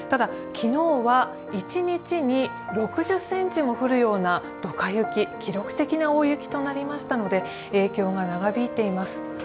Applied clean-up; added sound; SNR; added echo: none; Bell; 14 dB; none.